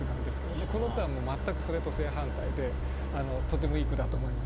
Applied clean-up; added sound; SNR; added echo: none; Idling; -4 dB; none.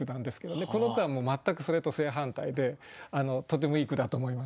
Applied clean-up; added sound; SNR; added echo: none; none; none; none.